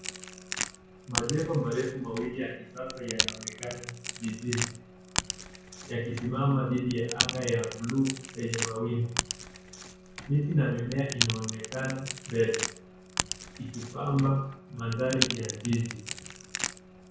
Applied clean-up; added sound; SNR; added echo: none; Crack / Crackle; 5 dB; reverberation time 0.5 s.